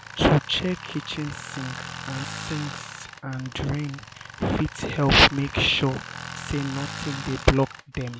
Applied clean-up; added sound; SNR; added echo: none; Tools; 12 dB; none.